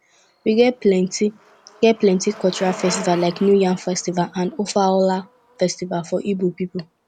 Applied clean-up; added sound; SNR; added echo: none; Bicycle; 19 dB; none.